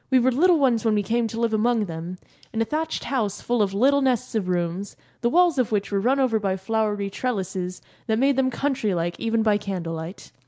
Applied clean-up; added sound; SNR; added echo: none; none; none; none.